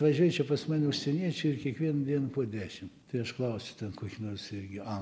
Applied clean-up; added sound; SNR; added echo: none; none; none; none.